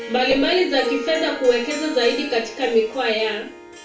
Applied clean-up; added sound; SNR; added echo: none; Harp; 12 dB; reverberation time 0.4 s.